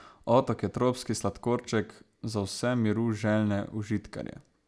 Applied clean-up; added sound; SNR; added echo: none; none; none; none.